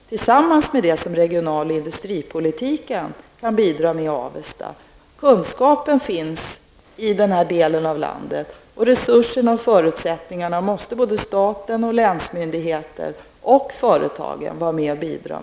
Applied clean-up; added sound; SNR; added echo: none; none; none; none.